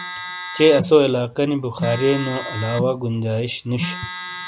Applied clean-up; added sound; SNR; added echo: none; Telephone; 10 dB; none.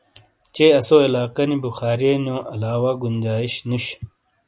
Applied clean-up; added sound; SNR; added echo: none; none; none; none.